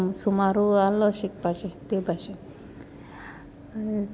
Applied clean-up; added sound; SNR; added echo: none; none; none; none.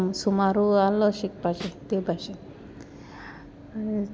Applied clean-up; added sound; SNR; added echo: none; Snare drum; 14 dB; none.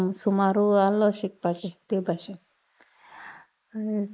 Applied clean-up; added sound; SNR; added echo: neural mask model Resemble Enhance denoiser.